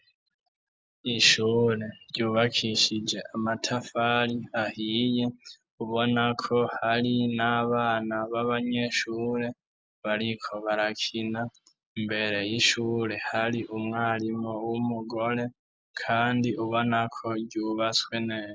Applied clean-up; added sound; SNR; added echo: none; none; none; none.